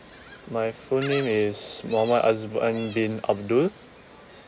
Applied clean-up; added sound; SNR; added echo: none; Gull, seagull; 17 dB; none.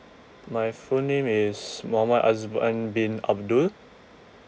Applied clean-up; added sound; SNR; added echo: none; none; none; none.